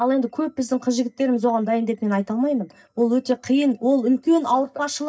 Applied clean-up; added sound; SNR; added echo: neural mask model DeepFilterNet 3.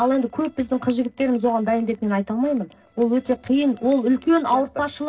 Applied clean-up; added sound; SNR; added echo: neural separator model SepFormer DNS4.